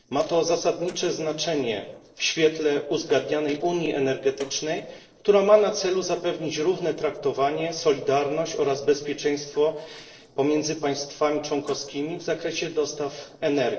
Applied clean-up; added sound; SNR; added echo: neural separator model SepFormer DNS4.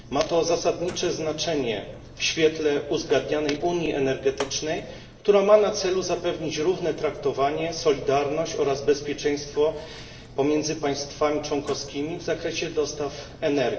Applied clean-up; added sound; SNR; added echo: none; Mechanisms; 19 dB; reverberation time 0.8 s.